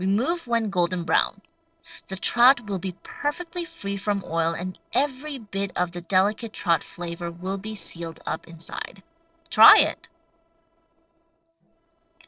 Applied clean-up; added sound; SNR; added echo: neural separator model SepFormer DNS4.